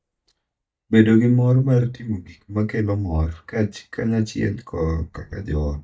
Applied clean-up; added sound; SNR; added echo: neural mask model DeepFilterNet 3.